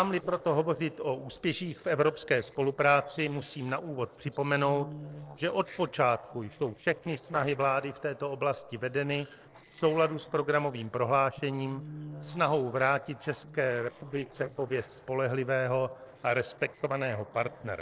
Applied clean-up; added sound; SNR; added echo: neural separator model SepFormer DNS4.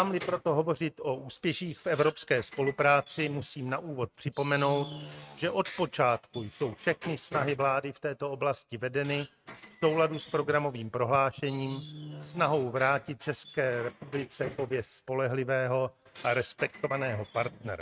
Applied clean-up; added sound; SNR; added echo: neural mask model RNNoise.